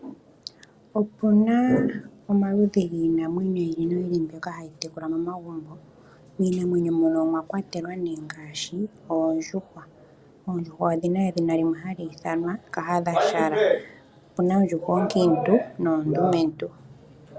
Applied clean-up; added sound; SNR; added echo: none; none; none; none.